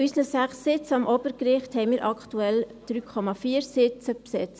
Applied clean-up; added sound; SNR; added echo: none; none; none; none.